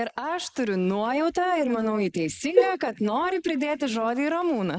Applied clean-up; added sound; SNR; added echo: neural mask model Resemble Enhance denoiser.